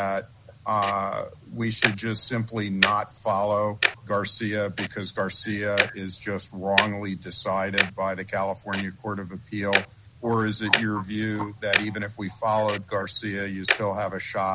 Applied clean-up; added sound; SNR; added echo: none; Tick-tock; 4 dB; none.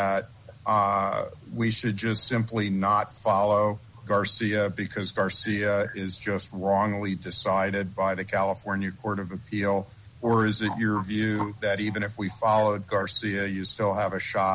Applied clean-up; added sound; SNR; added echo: none; none; none; none.